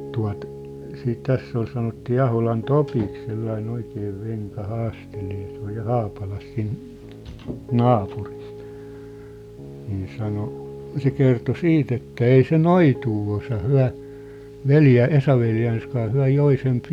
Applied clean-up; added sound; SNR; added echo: none; Piano; 15 dB; none.